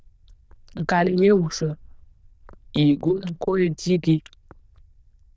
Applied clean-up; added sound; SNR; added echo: neural diffusion model UNIVERSE++.